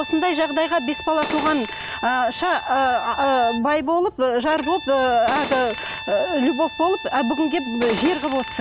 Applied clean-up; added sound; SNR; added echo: none; Bowed string instrument + Gunshot, gunfire; 11 dB; none.